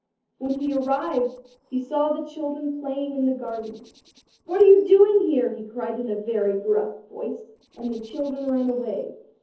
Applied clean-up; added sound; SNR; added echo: neural separator model SepFormer DNS4.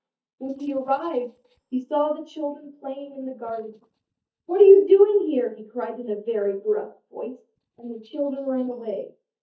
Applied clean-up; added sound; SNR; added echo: neural mask model DeepFilterNet 3.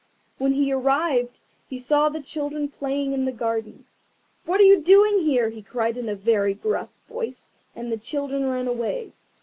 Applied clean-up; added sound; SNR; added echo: none; none; none; none.